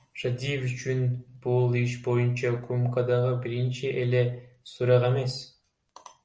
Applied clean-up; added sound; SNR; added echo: none; none; none; none.